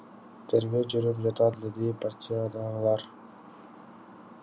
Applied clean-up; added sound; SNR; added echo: none; none; none; none.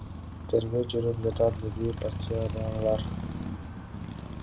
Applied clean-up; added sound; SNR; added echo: none; Motorcycle; 5 dB; none.